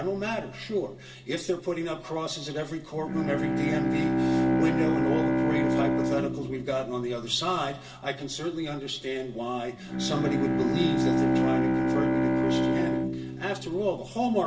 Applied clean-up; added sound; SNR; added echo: none; Bowed string instrument; -3 dB; reverberation time 0.3 s.